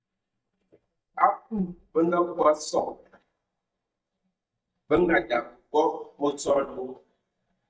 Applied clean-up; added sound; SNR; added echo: neural mask model DeepFilterNet 3.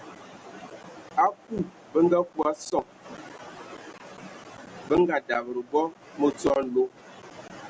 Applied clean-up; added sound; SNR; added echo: none; none; none; none.